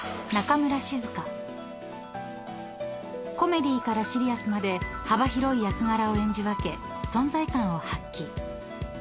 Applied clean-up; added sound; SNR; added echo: none; none; none; none.